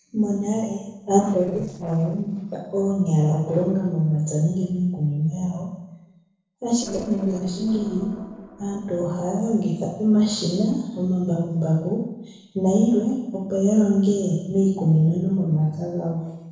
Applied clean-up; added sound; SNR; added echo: neural separator model SepFormer DNS4.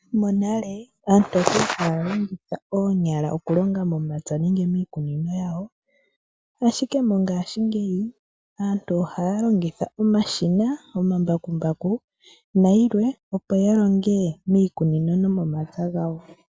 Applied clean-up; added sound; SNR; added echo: none; none; none; none.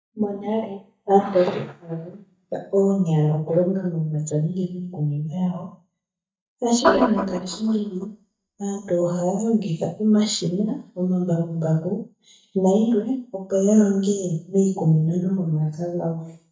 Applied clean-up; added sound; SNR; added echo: neural mask model DeepFilterNet 3.